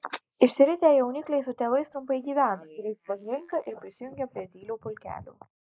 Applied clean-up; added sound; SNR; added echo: neural mask model Resemble Enhance denoiser.